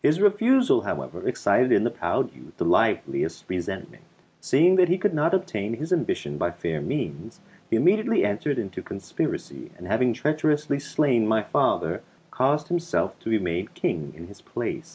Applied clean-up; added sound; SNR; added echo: none; none; none; none.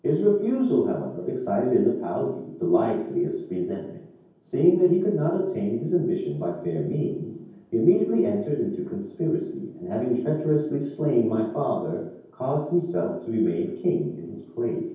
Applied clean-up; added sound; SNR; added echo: none; none; none; reverberation time 0.9 s.